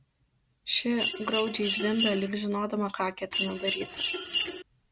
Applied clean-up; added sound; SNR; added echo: none; Mechanisms; 1 dB; none.